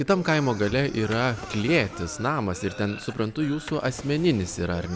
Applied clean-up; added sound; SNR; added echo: none; Drawer open or close + Cough; 16 dB; none.